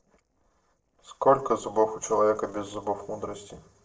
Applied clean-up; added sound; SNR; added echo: neural separator model SepFormer DNS4.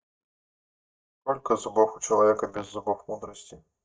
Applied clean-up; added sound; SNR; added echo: neural mask model DeepFilterNet 3.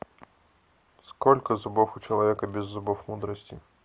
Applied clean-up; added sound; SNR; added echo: none; none; none; none.